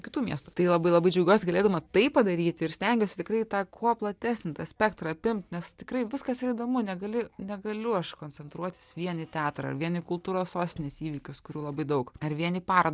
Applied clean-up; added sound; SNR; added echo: none; none; none; none.